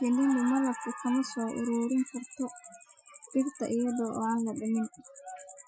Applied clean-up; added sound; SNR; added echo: classical method Wiener filter.